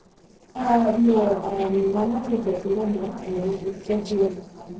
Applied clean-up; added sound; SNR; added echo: neural separator model SepFormer DNS4.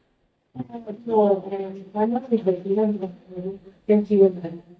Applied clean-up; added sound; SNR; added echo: neural mask model DeepFilterNet 3.